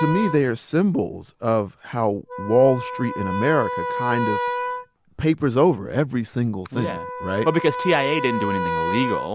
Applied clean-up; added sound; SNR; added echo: none; Wind instrument, woodwind instrument; 7 dB; none.